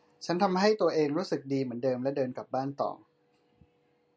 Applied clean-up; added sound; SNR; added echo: none; none; none; none.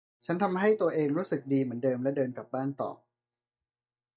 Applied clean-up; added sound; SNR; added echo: neural mask model DeepFilterNet 3.